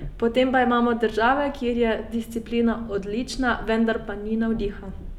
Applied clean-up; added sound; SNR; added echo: none; Train; 14 dB; none.